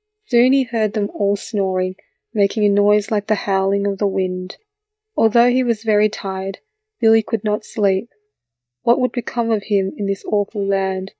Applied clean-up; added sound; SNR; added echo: neural mask model DeepFilterNet 3.